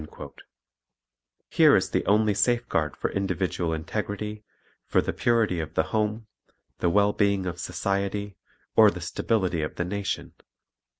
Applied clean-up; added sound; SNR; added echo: none; none; none; none.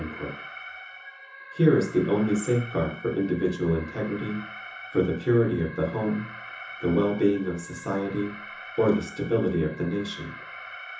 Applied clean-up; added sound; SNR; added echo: none; Alarm; 15 dB; reverberation time 0.6 s.